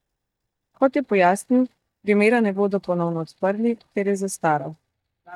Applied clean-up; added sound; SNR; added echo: neural mask model DeepFilterNet 3.